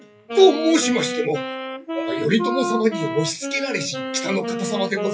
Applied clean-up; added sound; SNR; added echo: classical method WPE with log-MMSE.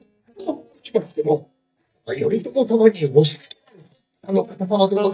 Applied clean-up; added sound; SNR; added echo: neural mask model DeepFilterNet 3.